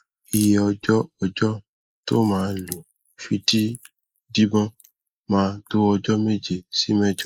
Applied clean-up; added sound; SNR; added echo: neural mask model Resemble Enhance denoiser.